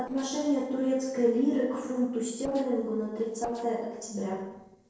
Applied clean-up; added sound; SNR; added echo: neural separator model SepFormer DNS4.